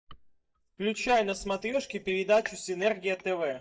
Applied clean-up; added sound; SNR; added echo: neural mask model DeepFilterNet 3.